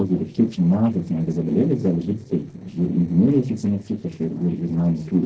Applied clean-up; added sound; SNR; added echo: neural separator model SepFormer DNS4.